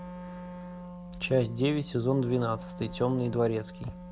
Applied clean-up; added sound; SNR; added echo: none; Wind instrument, woodwind instrument; 12 dB; none.